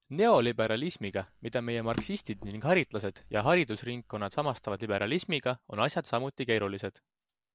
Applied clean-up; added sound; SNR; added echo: none; Drawer open or close; 17 dB; none.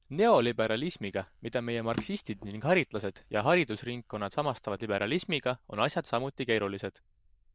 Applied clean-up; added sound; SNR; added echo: neural diffusion model UNIVERSE++.